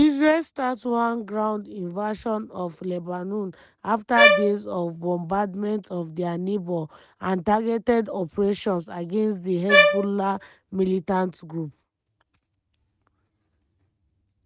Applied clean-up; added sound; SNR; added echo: neural mask model RNNoise.